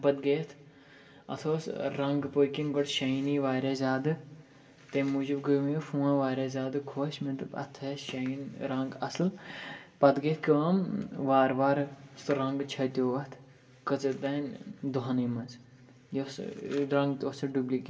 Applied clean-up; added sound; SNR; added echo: none; none; none; reverberation time 1.4 s.